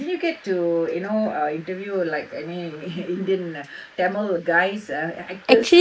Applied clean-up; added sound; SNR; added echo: neural mask model Resemble Enhance denoiser.